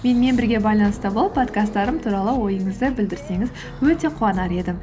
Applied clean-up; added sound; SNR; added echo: none; Motorcycle; 18 dB; none.